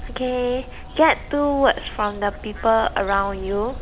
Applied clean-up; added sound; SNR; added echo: none; Waves, surf + Fowl; 13 dB; none.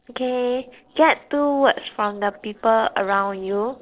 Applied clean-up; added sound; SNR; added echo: neural separator model SepFormer DNS4.